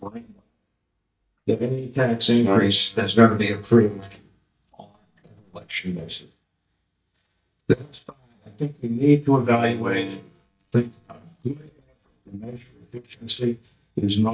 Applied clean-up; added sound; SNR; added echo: neural mask model DeepFilterNet 3.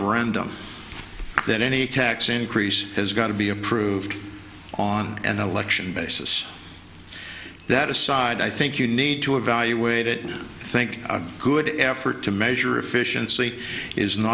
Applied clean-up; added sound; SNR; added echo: none; none; none; none.